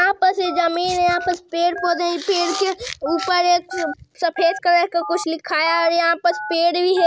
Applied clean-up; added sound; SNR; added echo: none; Telephone; 14 dB; none.